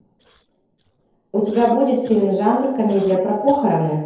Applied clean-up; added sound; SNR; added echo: neural separator model SepFormer DNS4.